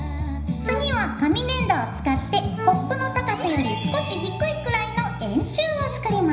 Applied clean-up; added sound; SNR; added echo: none; Wind instrument, woodwind instrument; 11 dB; reverberation time 0.9 s.